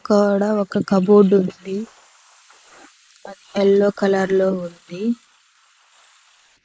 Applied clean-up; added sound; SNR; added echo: neural mask model Resemble Enhance denoiser.